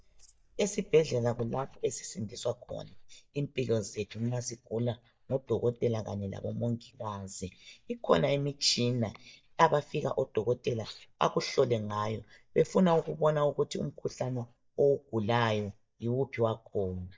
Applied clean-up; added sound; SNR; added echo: neural mask model DeepFilterNet 3.